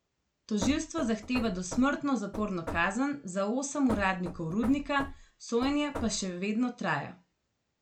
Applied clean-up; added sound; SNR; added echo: none; Knock / Wood; 11 dB; none.